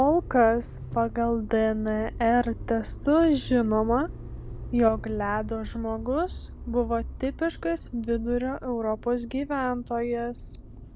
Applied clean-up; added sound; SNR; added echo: none; Motor vehicle (road); 12 dB; none.